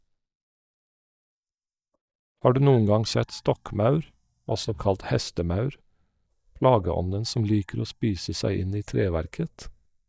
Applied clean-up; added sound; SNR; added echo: neural mask model DeepFilterNet 3.